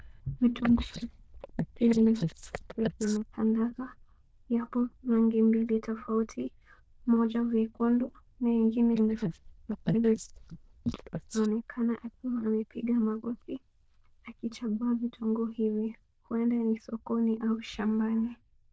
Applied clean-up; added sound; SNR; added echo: neural diffusion model UNIVERSE++.